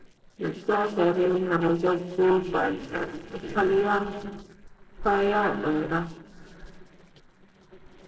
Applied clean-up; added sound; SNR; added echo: neural separator model SepFormer DNS4.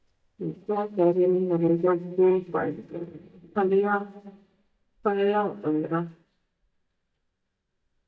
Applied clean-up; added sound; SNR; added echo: neural mask model DeepFilterNet 3.